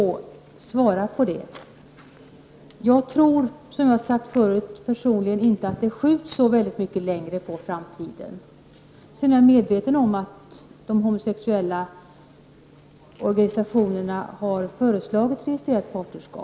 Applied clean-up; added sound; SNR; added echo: none; none; none; none.